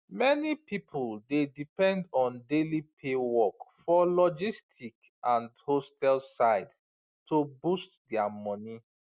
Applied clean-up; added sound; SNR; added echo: none; none; none; none.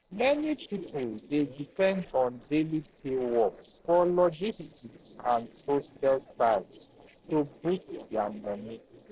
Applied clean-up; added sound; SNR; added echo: neural separator model SepFormer DNS4.